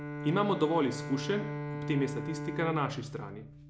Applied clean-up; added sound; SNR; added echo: none; Bowed string instrument; 6 dB; none.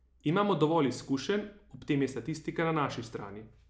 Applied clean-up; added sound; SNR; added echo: none; none; none; none.